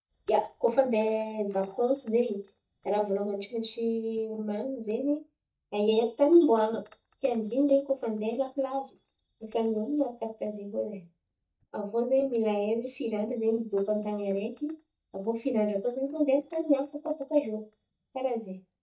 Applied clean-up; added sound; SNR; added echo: neural mask model DeepFilterNet 3.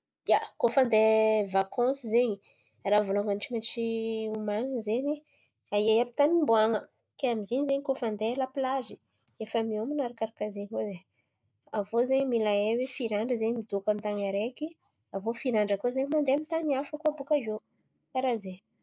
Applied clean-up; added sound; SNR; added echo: none; none; none; none.